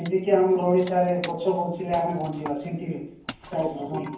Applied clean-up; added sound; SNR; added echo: none; Wood; 18 dB; reverberation time 0.9 s.